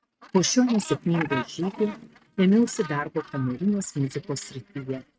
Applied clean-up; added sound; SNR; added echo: neural mask model RNNoise.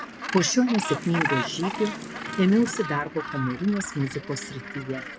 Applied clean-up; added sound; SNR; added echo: none; Gull, seagull + Wind; 7 dB; none.